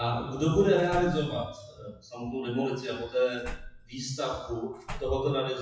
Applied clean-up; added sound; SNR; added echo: classical method WPE with log-MMSE.